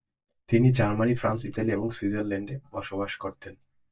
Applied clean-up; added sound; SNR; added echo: neural mask model DeepFilterNet 3.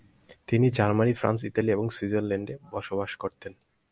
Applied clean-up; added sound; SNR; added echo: none; none; none; none.